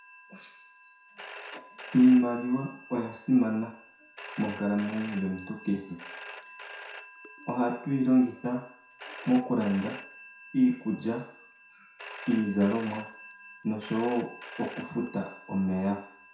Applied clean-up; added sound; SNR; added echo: none; Telephone; 12 dB; reverberation time 0.6 s.